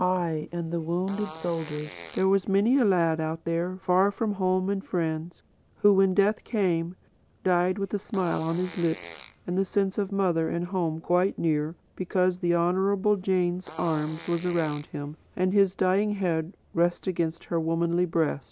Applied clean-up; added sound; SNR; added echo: none; Fart; 17 dB; none.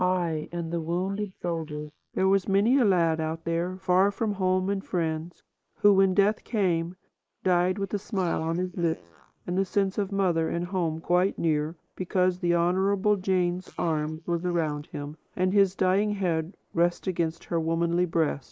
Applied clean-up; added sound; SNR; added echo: neural mask model Resemble Enhance denoiser.